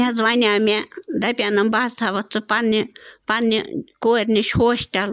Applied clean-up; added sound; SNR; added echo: neural mask model Resemble Enhance denoiser.